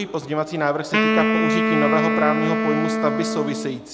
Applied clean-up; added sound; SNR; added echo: none; Wind instrument, woodwind instrument; -2 dB; none.